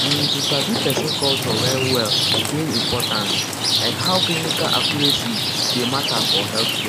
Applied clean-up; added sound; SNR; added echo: none; Rain; -5 dB; none.